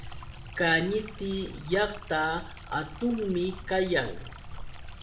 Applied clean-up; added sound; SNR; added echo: none; Stream; 11 dB; reverberation time 0.6 s.